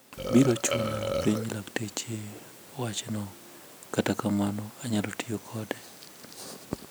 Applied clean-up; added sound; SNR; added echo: none; Burping, eructation; 2 dB; none.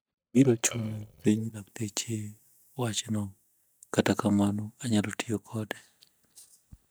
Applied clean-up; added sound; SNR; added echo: neural mask model DeepFilterNet 3.